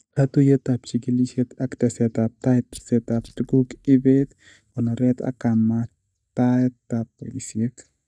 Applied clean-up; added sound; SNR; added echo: neural mask model DeepFilterNet 3.